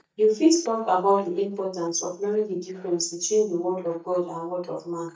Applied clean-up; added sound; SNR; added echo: neural mask model DeepFilterNet 3.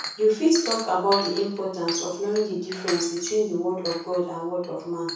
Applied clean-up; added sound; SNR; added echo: none; Chink, clink; 11 dB; reverberation time 0.6 s.